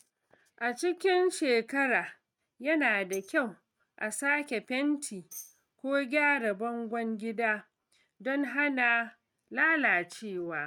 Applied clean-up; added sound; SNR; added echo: neural mask model RNNoise.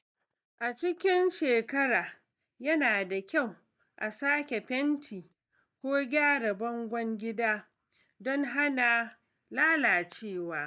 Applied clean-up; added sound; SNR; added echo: neural mask model DeepFilterNet 3.